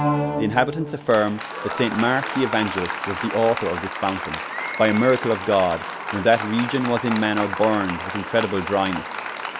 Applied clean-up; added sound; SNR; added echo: none; Applause; 6 dB; none.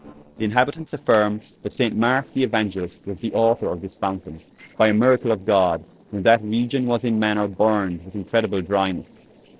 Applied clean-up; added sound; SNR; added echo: neural separator model SepFormer DNS4.